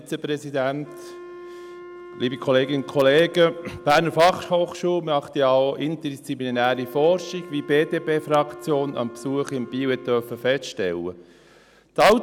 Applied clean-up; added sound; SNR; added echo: none; Wind instrument, woodwind instrument; 19 dB; none.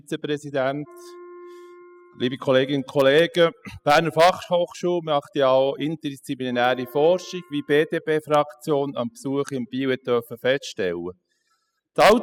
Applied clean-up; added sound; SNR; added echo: classical method spectral subtraction.